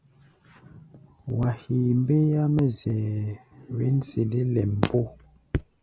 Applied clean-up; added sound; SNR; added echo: none; none; none; none.